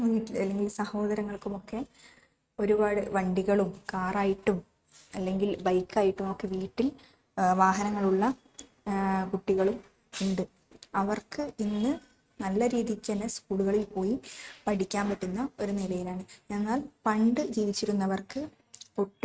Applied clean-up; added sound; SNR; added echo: neural mask model RNNoise.